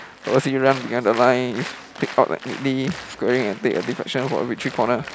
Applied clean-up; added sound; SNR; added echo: none; Applause; 15 dB; none.